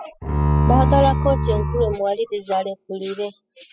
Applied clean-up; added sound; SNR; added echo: classical method spectral subtraction.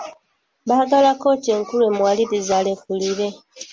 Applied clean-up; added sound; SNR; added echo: none; none; none; none.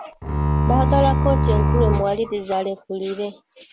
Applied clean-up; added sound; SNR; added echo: none; Bowed string instrument; -4 dB; none.